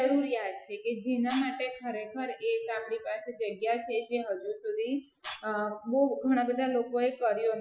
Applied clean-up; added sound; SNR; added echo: classical method Wiener filter.